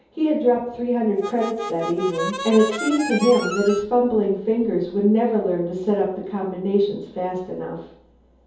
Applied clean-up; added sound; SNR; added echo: none; Harmonica; 8 dB; reverberation time 0.7 s.